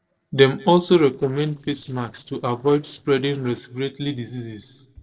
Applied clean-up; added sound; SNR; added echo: neural separator model SepFormer DNS4.